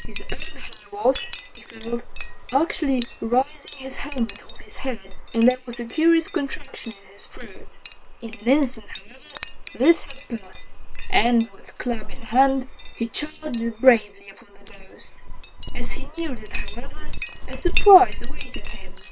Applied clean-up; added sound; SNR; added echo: neural separator model SepFormer WHAM!.